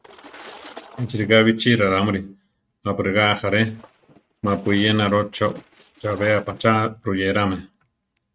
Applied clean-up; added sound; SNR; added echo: neural mask model RNNoise.